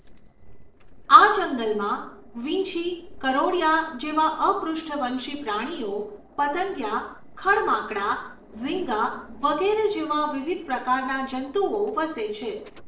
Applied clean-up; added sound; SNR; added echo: neural separator model SepFormer DNS4.